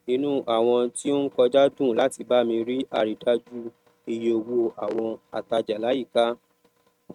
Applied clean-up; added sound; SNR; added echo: neural mask model RNNoise.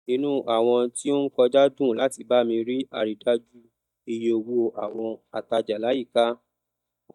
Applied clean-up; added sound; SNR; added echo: neural mask model DeepFilterNet 3.